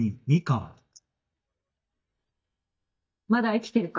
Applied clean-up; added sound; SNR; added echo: neural mask model DeepFilterNet 3.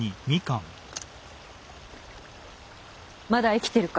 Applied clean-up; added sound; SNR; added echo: none; none; none; none.